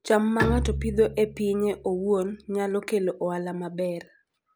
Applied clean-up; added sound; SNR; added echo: none; Bowed string instrument; 7 dB; none.